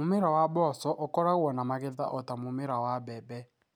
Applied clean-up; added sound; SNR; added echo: none; none; none; none.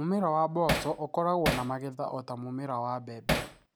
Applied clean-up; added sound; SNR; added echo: none; Hammer; 1 dB; none.